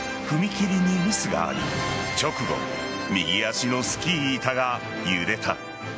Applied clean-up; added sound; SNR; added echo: none; none; none; none.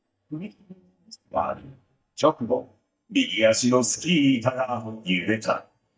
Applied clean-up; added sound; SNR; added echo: neural mask model DeepFilterNet 3.